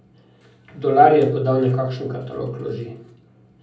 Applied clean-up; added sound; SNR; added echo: none; none; none; reverberation time 0.6 s.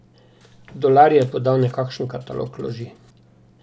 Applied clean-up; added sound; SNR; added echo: none; none; none; none.